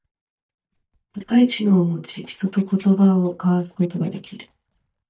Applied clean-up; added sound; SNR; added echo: neural mask model DeepFilterNet 3.